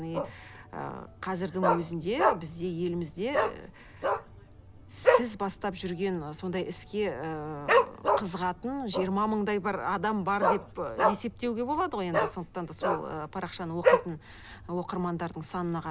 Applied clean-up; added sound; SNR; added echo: none; Dog; -1 dB; none.